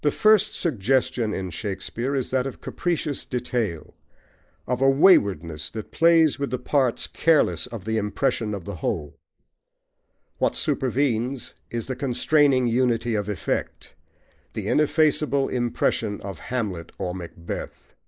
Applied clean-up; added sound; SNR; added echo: neural mask model Resemble Enhance denoiser.